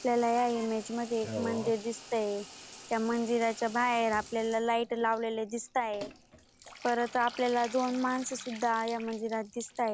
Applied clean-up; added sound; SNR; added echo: none; Bathtub (filling or washing) / Water tap, faucet; 15 dB; none.